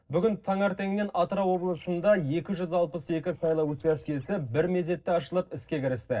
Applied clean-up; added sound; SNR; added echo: neural separator model SepFormer DNS4.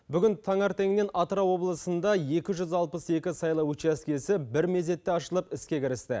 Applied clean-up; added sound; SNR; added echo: none; none; none; none.